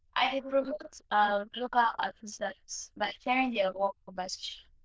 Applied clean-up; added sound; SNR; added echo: neural diffusion model UNIVERSE++.